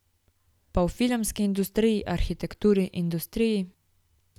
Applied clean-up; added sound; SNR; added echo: none; none; none; none.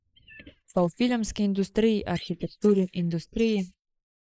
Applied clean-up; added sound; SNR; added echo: neural mask model Resemble Enhance denoiser.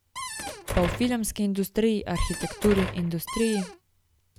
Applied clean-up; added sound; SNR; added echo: none; Door + Cupboard open or close; 7 dB; none.